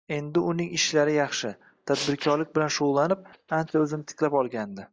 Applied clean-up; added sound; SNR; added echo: neural mask model DeepFilterNet 3.